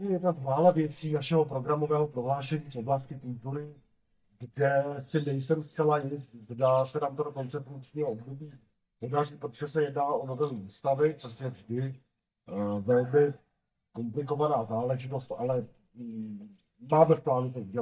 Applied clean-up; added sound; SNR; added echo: neural mask model DeepFilterNet 3.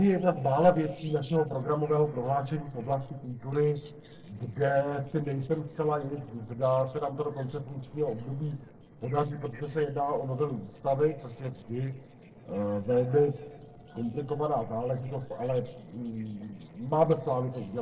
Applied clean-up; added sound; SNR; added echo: neural separator model SepFormer DNS4.